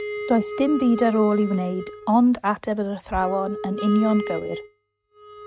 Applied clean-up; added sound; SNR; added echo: neural mask model RNNoise.